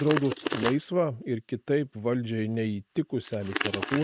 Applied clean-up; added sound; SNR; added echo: neural mask model RNNoise.